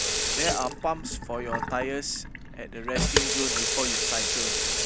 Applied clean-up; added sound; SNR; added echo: none; Sink (filling or washing) / Water tap, faucet; -5 dB; none.